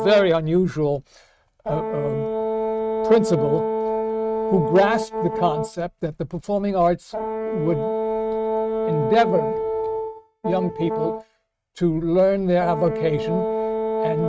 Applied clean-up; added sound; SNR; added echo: neural mask model RNNoise.